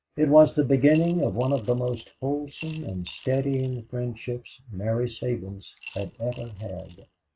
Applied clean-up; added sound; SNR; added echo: neural mask model RNNoise.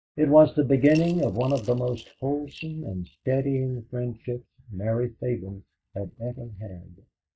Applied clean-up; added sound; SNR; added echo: neural mask model DeepFilterNet 3.